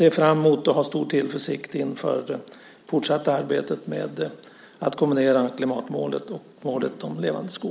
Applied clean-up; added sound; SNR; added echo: none; none; none; none.